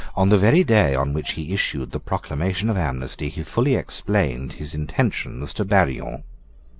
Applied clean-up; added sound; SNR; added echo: none; Engine starting / Car; 17 dB; none.